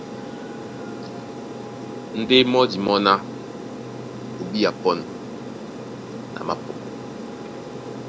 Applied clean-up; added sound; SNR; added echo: none; Aircraft; 8 dB; none.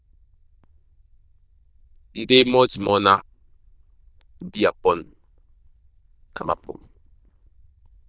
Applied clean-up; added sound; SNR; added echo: neural diffusion model UNIVERSE++.